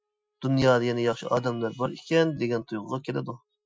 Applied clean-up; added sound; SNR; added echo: classical method Wiener filter.